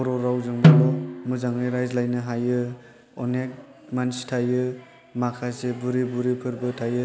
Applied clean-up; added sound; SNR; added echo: none; Snare drum; -5 dB; none.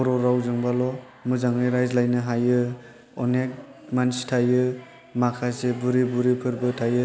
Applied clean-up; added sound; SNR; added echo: none; none; none; none.